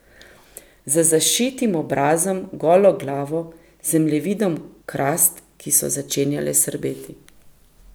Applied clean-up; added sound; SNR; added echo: none; none; none; none.